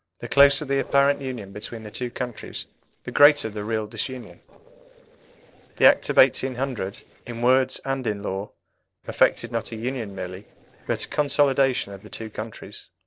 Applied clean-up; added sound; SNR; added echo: neural separator model SepFormer DNS4.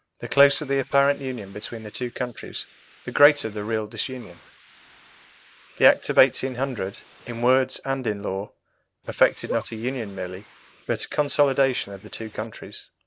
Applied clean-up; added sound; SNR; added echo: neural mask model Resemble Enhance denoiser.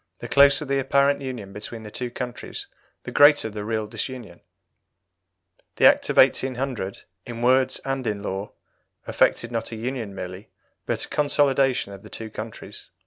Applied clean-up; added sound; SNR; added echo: none; none; none; none.